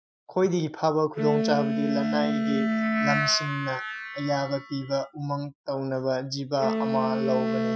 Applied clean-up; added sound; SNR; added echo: classical method Wiener filter.